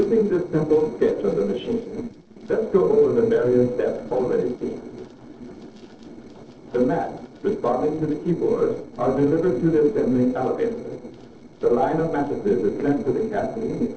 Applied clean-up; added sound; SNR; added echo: neural separator model SepFormer DNS4.